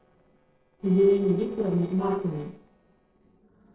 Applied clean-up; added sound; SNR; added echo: neural separator model SepFormer DNS4.